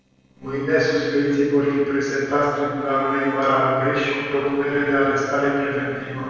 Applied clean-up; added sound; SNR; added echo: neural separator model SepFormer DNS4.